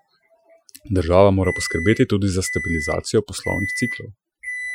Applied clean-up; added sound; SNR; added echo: classical method Wiener filter.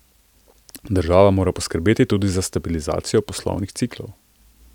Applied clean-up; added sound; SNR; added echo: none; none; none; none.